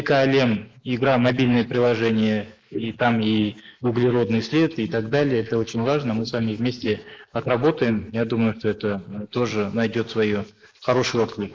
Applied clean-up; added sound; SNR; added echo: neural mask model Resemble Enhance denoiser.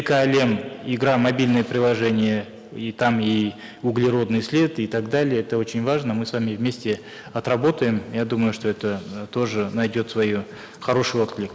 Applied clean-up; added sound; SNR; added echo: none; none; none; none.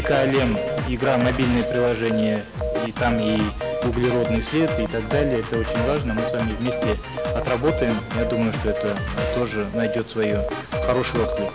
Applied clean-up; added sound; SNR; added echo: none; Telephone + Drum kit; 2 dB; none.